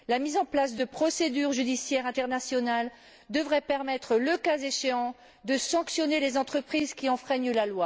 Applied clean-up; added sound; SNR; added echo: none; none; none; none.